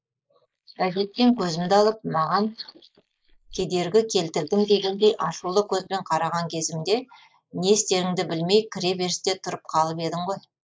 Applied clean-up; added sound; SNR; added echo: neural mask model Resemble Enhance denoiser.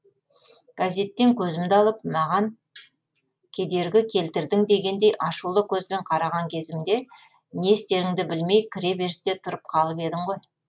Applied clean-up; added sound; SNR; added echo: none; none; none; none.